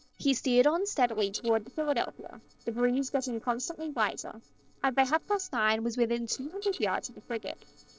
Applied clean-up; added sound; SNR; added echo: neural separator model SepFormer DNS4.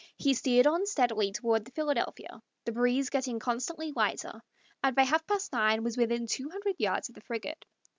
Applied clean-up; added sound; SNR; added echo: none; none; none; none.